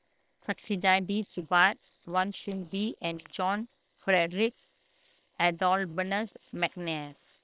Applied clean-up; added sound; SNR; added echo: neural separator model SepFormer WHAM!.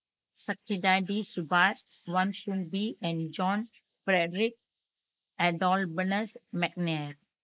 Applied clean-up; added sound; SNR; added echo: neural mask model Resemble Enhance denoiser.